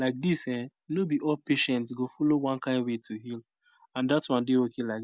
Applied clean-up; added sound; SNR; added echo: none; none; none; none.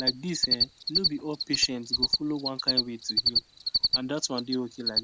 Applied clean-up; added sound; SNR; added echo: none; Cricket; -5 dB; none.